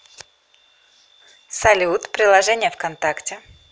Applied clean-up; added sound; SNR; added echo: none; none; none; none.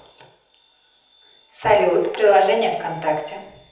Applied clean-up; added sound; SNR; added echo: none; none; none; reverberation time 1.3 s.